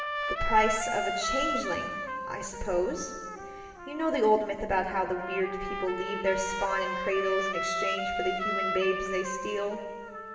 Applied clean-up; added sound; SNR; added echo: none; Trumpet; 3 dB; reverberation time 2.2 s.